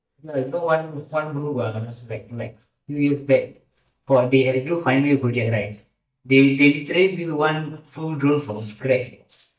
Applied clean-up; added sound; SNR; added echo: neural mask model DeepFilterNet 3.